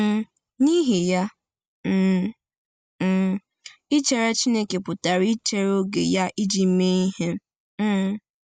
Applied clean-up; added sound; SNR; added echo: none; none; none; none.